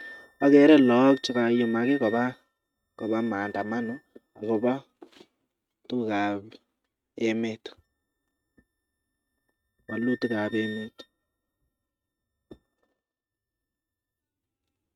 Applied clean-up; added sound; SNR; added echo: neural mask model RNNoise.